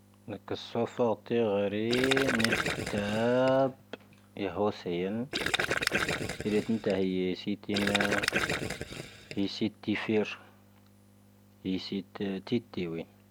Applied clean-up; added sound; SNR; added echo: none; Gurgling; 1 dB; none.